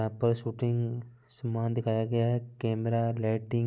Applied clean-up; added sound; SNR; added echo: none; none; none; none.